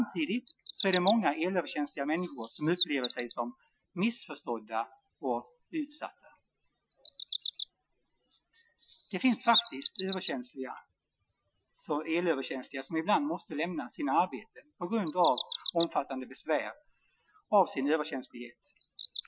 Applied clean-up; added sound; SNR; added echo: classical method Wiener filter.